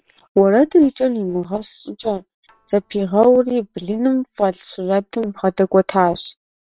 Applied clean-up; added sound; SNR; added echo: neural separator model SepFormer WHAM!.